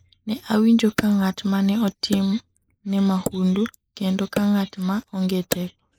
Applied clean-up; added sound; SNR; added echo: neural mask model Resemble Enhance denoiser.